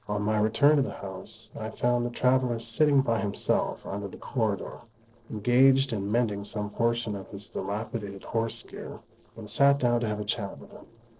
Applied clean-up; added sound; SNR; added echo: neural separator model SepFormer DNS4.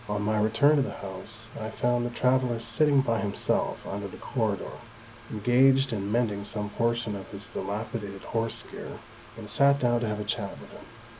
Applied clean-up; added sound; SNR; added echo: none; Mechanical fan; 20 dB; none.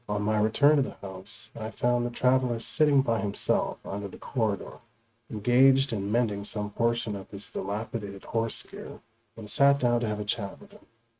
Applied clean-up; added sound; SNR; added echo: neural mask model RNNoise.